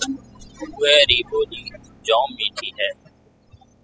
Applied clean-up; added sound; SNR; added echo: classical method spectral subtraction.